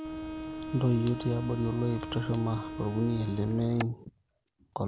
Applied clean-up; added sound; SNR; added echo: none; Crack + Wind instrument, woodwind instrument; 9 dB; none.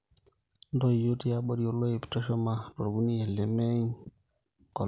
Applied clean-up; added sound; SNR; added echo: none; none; none; none.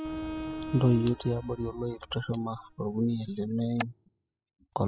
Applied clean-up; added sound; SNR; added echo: classical method spectral subtraction.